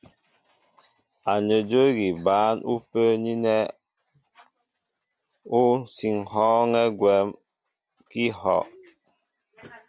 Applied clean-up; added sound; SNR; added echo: none; none; none; none.